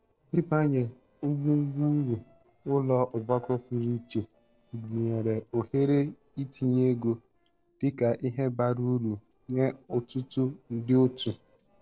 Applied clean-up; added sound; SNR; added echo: neural separator model SepFormer DNS4.